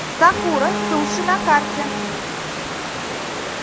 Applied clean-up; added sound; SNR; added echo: none; Stream / Liquid + Bowed string instrument; 3 dB; none.